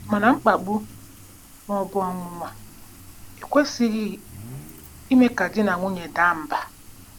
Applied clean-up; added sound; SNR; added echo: none; Rain + Idling / Accelerating, revving, vroom / Car; 18 dB; none.